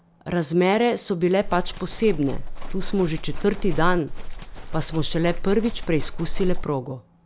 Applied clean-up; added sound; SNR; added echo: none; Livestock, farm animals, working animals; 1 dB; none.